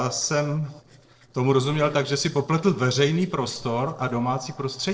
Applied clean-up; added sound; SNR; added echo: neural separator model SepFormer DNS4.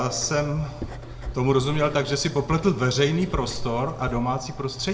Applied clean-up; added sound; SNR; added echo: none; Writing; 12 dB; reverberation time 0.5 s.